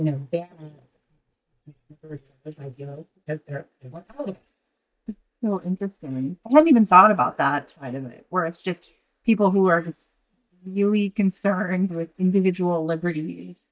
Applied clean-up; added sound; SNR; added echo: neural mask model DeepFilterNet 3.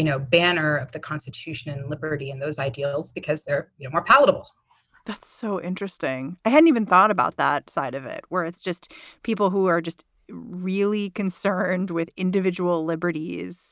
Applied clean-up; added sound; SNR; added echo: none; none; none; none.